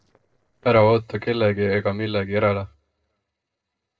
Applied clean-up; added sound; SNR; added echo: neural separator model SepFormer DNS4.